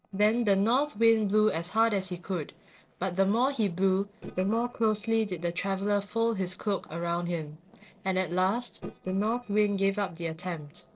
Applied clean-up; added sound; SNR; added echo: neural separator model SepFormer DNS4.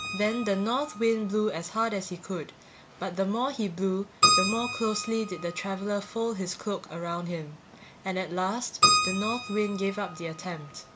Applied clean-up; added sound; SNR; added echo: none; Keyboard (musical); 2 dB; none.